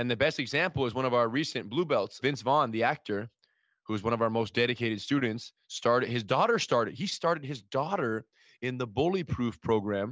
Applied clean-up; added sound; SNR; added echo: none; none; none; none.